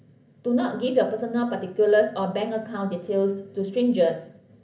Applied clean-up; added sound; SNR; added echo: none; none; none; reverberation time 0.3 s.